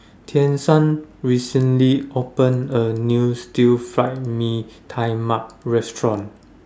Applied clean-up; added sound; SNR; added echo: none; none; none; none.